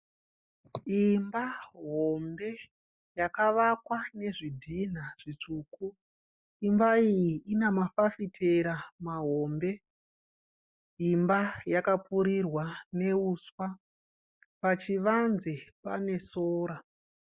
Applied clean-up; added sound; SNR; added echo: neural mask model Resemble Enhance denoiser.